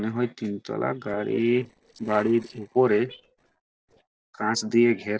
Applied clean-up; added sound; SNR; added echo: neural separator model SepFormer DNS4.